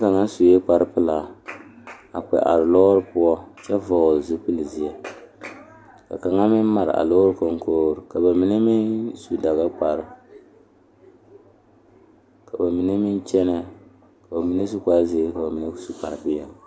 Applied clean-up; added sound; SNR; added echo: none; none; none; none.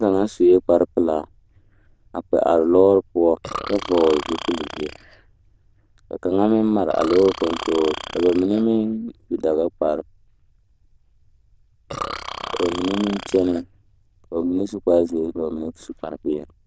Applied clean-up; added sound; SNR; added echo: neural diffusion model UNIVERSE++.